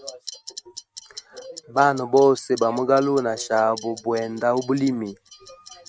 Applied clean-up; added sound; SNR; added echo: neural mask model RNNoise.